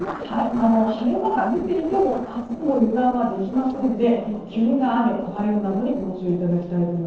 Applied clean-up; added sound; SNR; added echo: neural separator model SepFormer DNS4.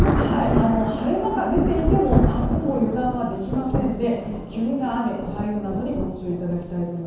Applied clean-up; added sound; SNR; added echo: none; Thunder; 0 dB; reverberation time 0.9 s.